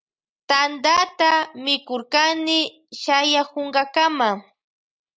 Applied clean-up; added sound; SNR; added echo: none; none; none; none.